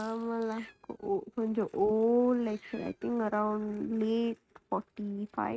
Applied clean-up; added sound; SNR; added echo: neural mask model RNNoise.